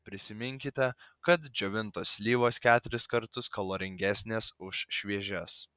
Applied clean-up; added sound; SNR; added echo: none; none; none; none.